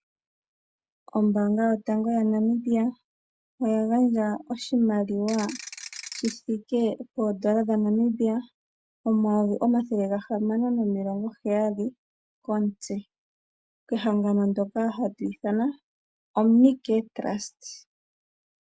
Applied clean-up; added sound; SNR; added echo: none; Ratchet, pawl / Percussion; 13 dB; none.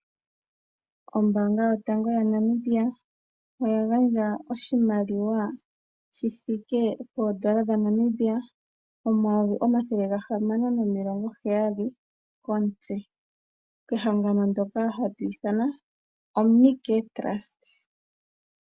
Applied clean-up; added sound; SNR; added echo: none; none; none; none.